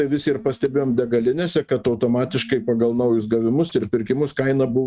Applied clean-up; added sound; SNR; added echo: neural mask model RNNoise.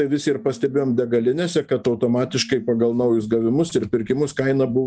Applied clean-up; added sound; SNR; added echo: neural mask model DeepFilterNet 3.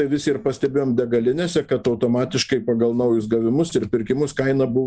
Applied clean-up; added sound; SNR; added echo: neural mask model Resemble Enhance denoiser.